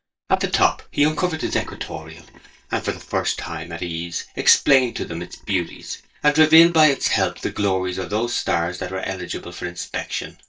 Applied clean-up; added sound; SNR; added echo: neural mask model DeepFilterNet 3.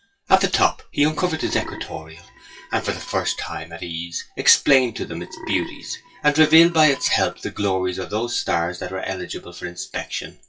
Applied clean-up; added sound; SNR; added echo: classical method WPE with log-MMSE.